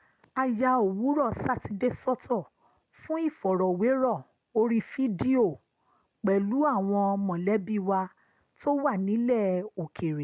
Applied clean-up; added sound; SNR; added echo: none; none; none; none.